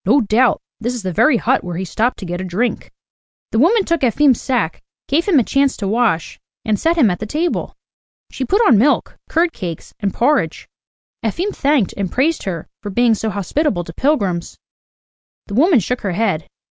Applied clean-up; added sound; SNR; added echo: none; none; none; none.